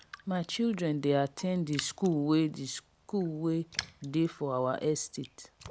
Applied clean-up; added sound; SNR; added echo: none; Raindrop; 17 dB; none.